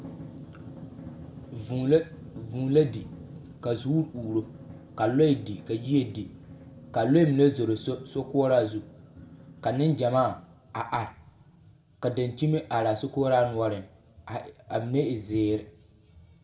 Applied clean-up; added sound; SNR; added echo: none; Drum; 20 dB; reverberation time 0.5 s.